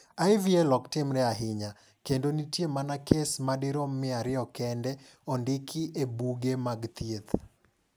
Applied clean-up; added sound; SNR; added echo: none; none; none; none.